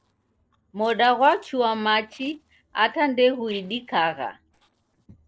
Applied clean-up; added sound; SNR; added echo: neural separator model SepFormer DNS4.